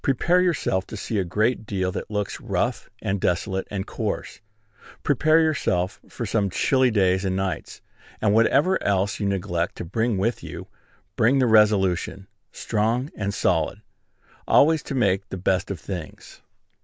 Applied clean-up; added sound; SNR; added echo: none; none; none; none.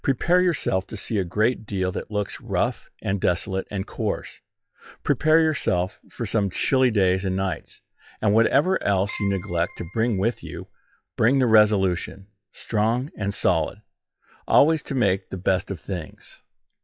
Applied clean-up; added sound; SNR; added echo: classical method log-MMSE.